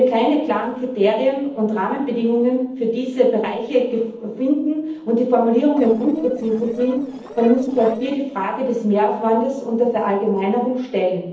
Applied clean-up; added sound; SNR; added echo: neural separator model SepFormer DNS4.